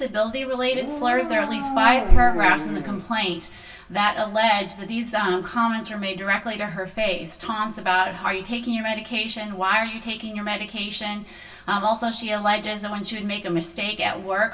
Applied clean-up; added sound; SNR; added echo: none; Dog; 8 dB; reverberation time 0.2 s.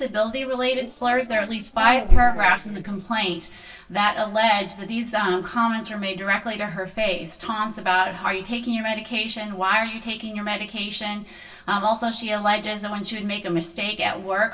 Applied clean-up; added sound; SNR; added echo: neural separator model SepFormer DNS4.